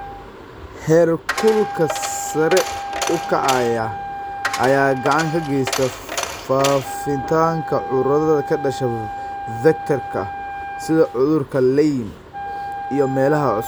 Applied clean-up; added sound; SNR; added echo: none; Coin (dropping) + Wind instrument, woodwind instrument; 8 dB; none.